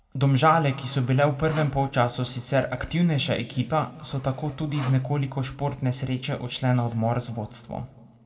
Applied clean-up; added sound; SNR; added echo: none; Sawing; 19 dB; reverberation time 1.3 s.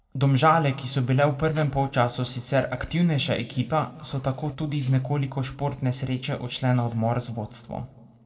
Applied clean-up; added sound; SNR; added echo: neural separator model SepFormer DNS4.